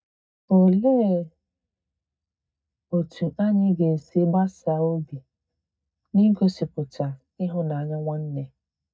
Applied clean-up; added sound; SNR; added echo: neural mask model DeepFilterNet 3.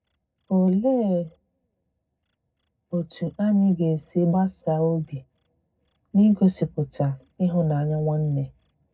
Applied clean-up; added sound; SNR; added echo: neural separator model SepFormer DNS4.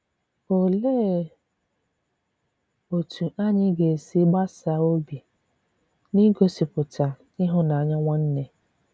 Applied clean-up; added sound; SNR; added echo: none; none; none; none.